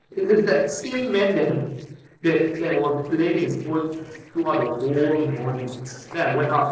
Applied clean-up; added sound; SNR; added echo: neural separator model SepFormer DNS4.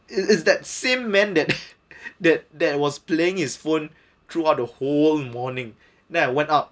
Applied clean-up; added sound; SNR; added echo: none; none; none; none.